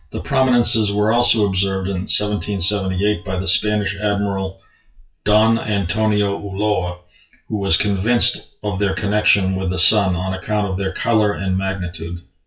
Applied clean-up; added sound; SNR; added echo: classical method WPE with log-MMSE.